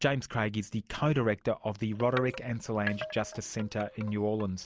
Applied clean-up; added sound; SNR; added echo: none; Wind chime; 11 dB; none.